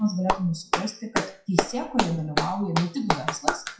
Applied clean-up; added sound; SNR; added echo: classical method WPE with log-MMSE.